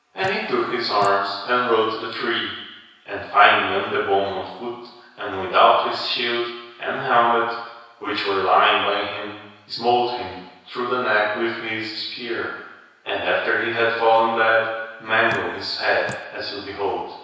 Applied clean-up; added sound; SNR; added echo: none; Drip; 19 dB; reverberation time 1.1 s.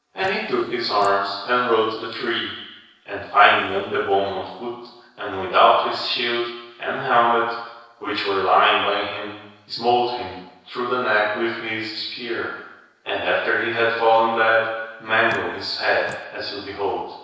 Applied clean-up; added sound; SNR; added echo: neural separator model SepFormer DNS4.